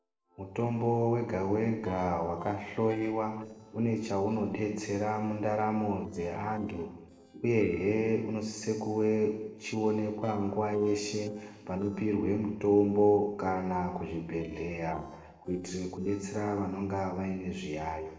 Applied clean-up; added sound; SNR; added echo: neural separator model SepFormer DNS4.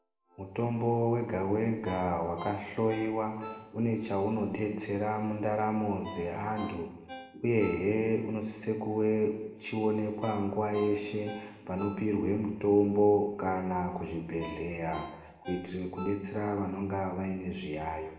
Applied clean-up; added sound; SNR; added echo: none; Ringtone; 19 dB; reverberation time 1.1 s.